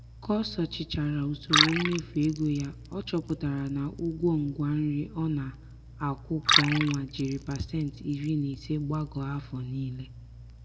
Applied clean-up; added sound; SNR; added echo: none; Liquid; 4 dB; reverberation time 1.0 s.